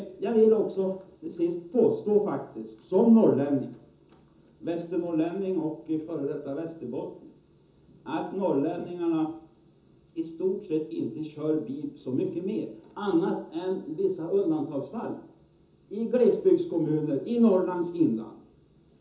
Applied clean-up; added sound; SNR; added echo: none; none; none; reverberation time 0.6 s.